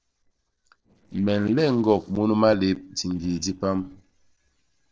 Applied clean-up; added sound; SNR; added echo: neural separator model SepFormer DNS4.